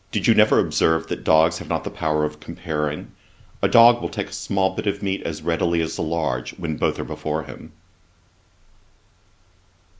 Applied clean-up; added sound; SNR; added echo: none; none; none; none.